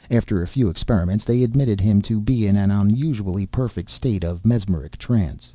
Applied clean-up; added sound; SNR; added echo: none; none; none; none.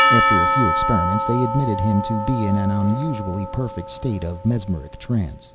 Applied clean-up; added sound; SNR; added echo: none; Percussion; 1 dB; none.